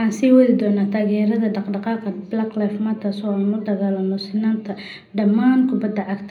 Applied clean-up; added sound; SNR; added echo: none; none; none; reverberation time 0.5 s.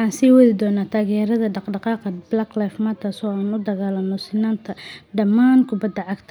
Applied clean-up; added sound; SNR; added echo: none; none; none; none.